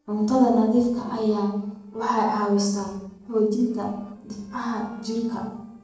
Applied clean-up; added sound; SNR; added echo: neural separator model SepFormer DNS4.